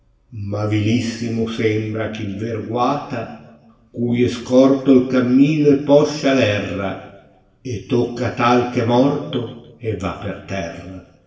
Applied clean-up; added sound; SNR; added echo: none; none; none; reverberation time 1.0 s.